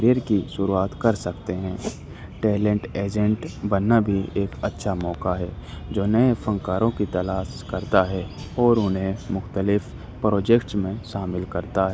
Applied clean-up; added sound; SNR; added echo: none; none; none; none.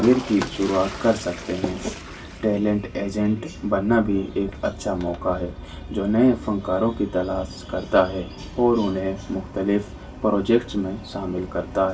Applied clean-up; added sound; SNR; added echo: none; Toilet flush; 17 dB; reverberation time 0.2 s.